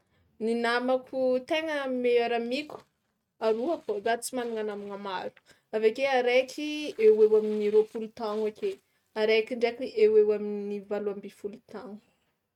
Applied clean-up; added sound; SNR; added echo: neural mask model RNNoise.